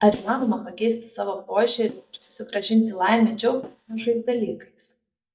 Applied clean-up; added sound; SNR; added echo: neural mask model DeepFilterNet 3.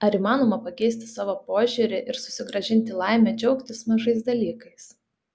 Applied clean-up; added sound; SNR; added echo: none; none; none; none.